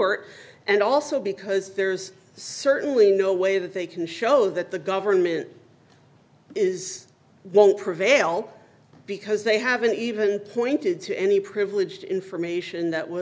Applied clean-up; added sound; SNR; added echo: none; none; none; none.